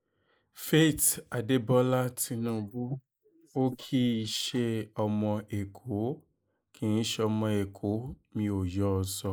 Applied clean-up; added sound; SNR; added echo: neural mask model Resemble Enhance denoiser.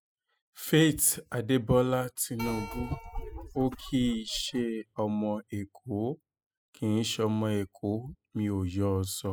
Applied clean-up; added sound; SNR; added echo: classical method spectral subtraction.